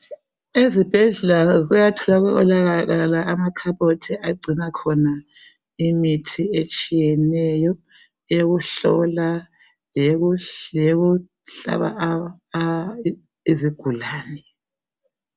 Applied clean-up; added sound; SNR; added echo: none; none; none; none.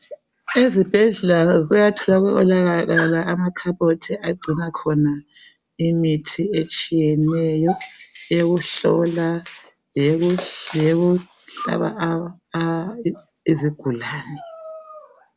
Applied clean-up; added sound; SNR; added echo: none; Dog; 17 dB; none.